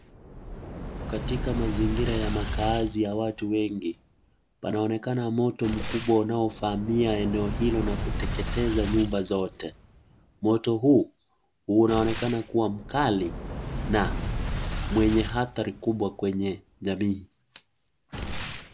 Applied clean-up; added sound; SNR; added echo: none; Boom; 6 dB; none.